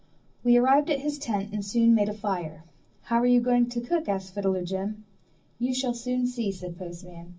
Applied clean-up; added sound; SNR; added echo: none; none; none; reverberation time 0.4 s.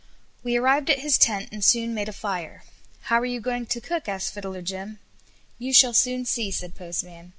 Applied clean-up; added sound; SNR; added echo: none; none; none; none.